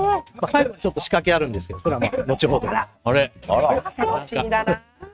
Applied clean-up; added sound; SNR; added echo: neural mask model RNNoise.